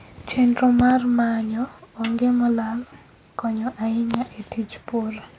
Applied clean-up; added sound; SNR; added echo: none; Snare drum; 19 dB; none.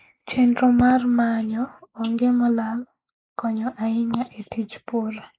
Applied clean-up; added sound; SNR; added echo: neural mask model Resemble Enhance denoiser.